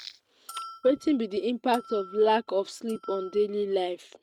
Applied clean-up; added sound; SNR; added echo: neural mask model RNNoise.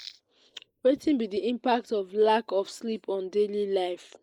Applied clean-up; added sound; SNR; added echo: neural mask model Resemble Enhance denoiser.